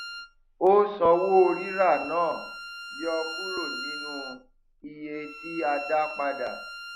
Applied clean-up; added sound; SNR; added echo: none; Bowed string instrument; 12 dB; none.